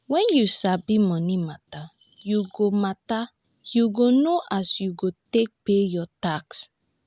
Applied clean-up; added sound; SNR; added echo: none; Bird vocalization, bird call, bird song; 20 dB; none.